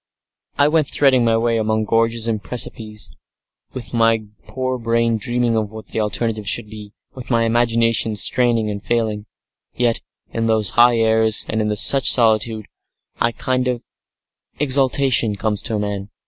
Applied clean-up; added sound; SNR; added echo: none; none; none; none.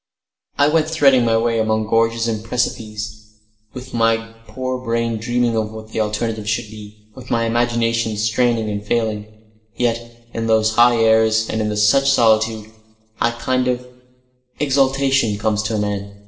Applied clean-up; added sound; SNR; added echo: none; none; none; reverberation time 0.7 s.